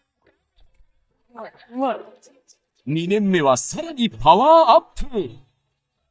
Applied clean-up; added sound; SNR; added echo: neural mask model DeepFilterNet 3.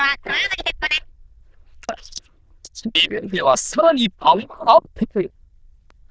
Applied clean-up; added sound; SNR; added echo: neural diffusion model UNIVERSE++.